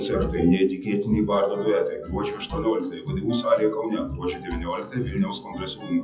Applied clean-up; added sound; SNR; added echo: classical method WPE with log-MMSE.